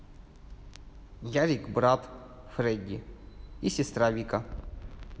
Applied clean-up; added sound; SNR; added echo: none; none; none; none.